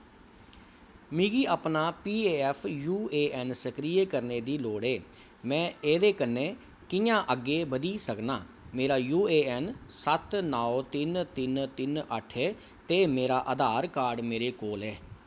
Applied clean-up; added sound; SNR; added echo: none; none; none; none.